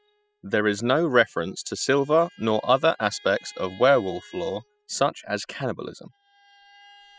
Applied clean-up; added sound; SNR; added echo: classical method spectral subtraction.